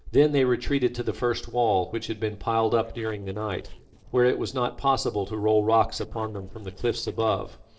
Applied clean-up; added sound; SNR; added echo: neural separator model SepFormer DNS4.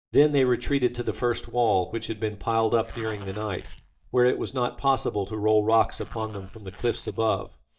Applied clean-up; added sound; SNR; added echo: neural mask model DeepFilterNet 3.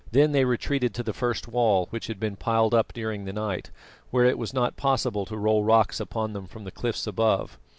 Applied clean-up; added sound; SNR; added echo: none; none; none; none.